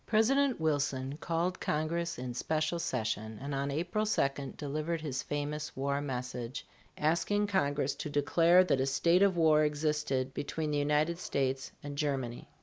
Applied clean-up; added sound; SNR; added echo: none; none; none; none.